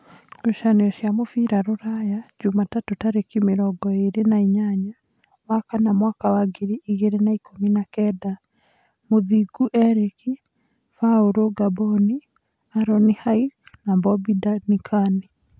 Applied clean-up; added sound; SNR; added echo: none; none; none; none.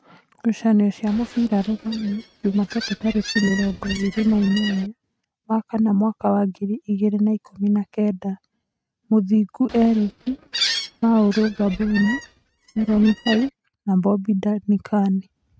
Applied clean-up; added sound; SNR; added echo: neural mask model RNNoise.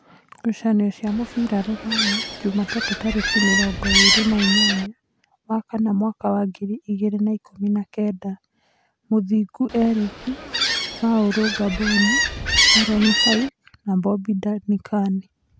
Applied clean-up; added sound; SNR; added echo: none; Gull, seagull; -1 dB; none.